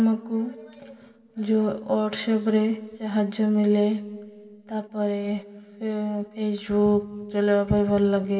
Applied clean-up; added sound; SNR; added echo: none; none; none; reverberation time 2.6 s.